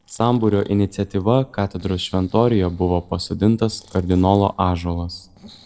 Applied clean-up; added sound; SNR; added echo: neural separator model SepFormer DNS4.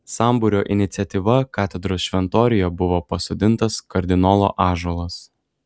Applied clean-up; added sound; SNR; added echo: none; none; none; none.